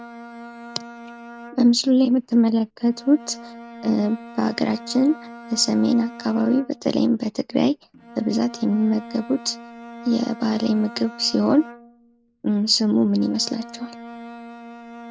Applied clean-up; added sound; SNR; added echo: none; Bowed string instrument; 17 dB; none.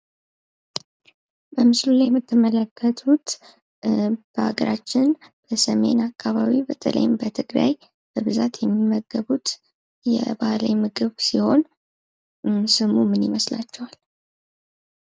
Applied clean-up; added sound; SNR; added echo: none; none; none; none.